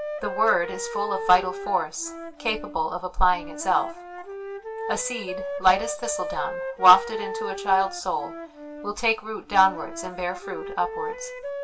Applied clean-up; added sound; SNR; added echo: none; Wind instrument, woodwind instrument; 9 dB; reverberation time 0.2 s.